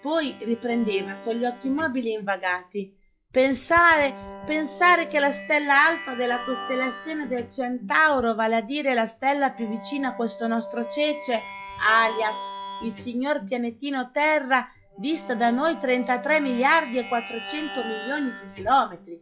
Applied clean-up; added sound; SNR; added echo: classical method log-MMSE.